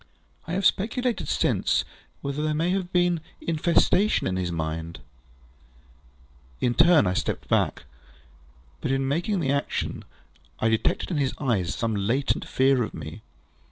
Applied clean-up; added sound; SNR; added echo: none; none; none; none.